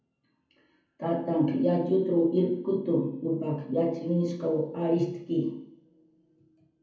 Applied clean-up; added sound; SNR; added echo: none; none; none; reverberation time 0.7 s.